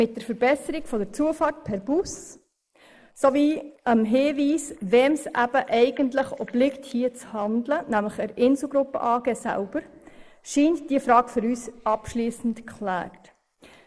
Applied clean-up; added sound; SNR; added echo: neural mask model Resemble Enhance denoiser.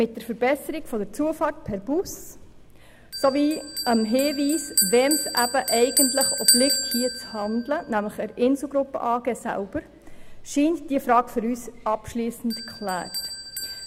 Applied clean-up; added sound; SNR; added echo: none; Bell; 5 dB; none.